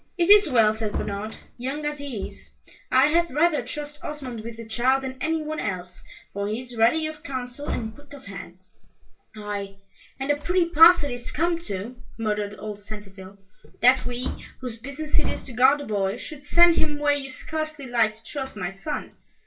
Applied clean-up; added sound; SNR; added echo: none; Wood; 18 dB; reverberation time 0.2 s.